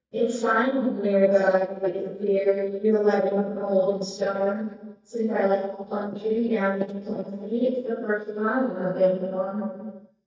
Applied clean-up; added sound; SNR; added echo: neural mask model DeepFilterNet 3.